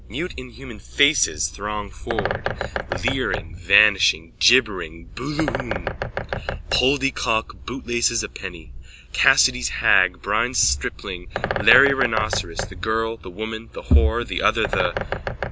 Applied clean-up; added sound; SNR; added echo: none; Bird; 8 dB; none.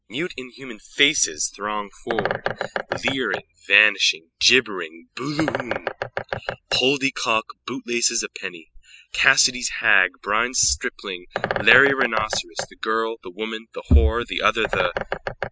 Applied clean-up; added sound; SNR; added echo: classical method spectral subtraction.